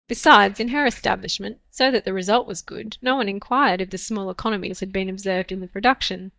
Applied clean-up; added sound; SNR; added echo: neural mask model DeepFilterNet 3.